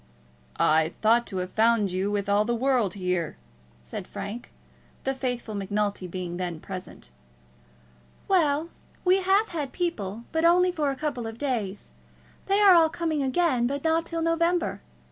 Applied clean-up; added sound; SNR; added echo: none; none; none; none.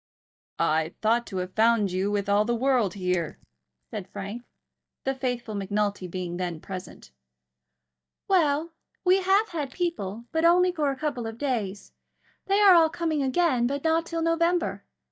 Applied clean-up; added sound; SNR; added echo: neural mask model DeepFilterNet 3.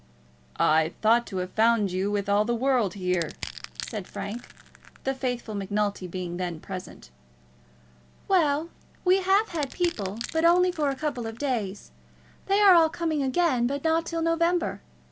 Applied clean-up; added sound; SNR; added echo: none; Crushing; 17 dB; none.